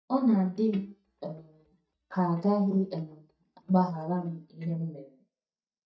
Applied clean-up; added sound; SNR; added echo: neural mask model DeepFilterNet 3.